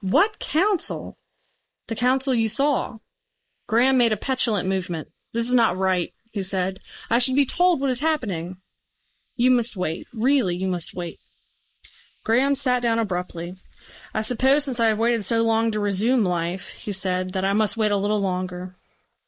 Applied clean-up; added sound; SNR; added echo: neural mask model Resemble Enhance denoiser.